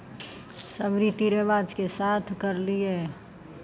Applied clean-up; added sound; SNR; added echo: none; none; none; none.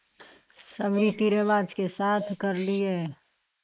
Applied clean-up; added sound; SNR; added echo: neural mask model Resemble Enhance denoiser.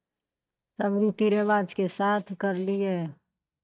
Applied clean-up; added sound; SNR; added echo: neural mask model DeepFilterNet 3.